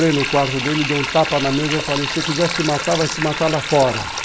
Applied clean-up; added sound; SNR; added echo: none; Sink (filling or washing); 5 dB; none.